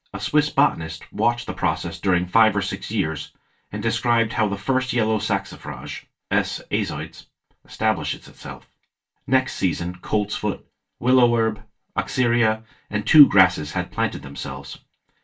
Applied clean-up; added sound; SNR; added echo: none; none; none; reverberation time 0.2 s.